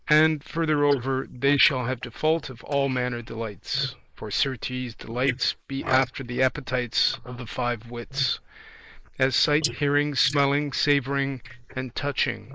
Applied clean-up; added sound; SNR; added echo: neural mask model Resemble Enhance denoiser.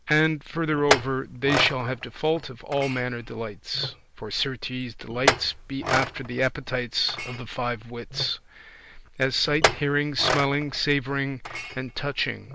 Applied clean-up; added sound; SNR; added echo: none; Chink, clink; 5 dB; none.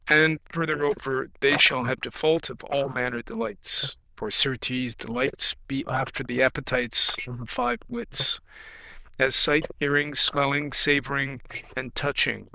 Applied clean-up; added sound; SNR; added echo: neural diffusion model UNIVERSE++.